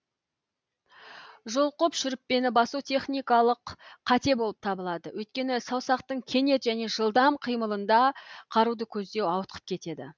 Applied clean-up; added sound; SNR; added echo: none; none; none; none.